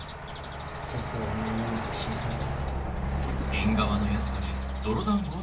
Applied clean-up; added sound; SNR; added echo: none; Truck; -1 dB; reverberation time 0.2 s.